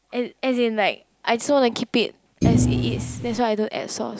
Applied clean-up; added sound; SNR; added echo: none; Thump, thud; -3 dB; none.